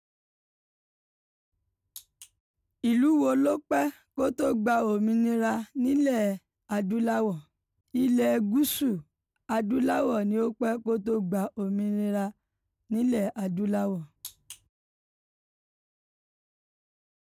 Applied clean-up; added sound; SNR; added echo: none; none; none; none.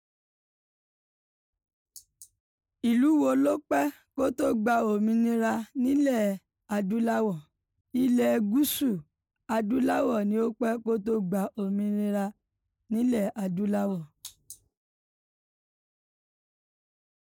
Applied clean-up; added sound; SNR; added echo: neural mask model Resemble Enhance denoiser.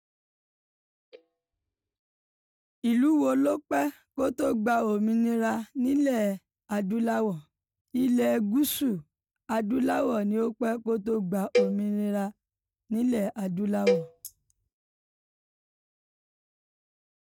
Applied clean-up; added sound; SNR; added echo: neural mask model DeepFilterNet 3.